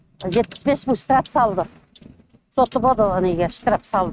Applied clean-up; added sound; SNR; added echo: neural mask model RNNoise.